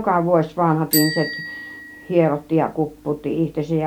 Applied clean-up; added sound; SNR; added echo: none; Bicycle bell; 10 dB; none.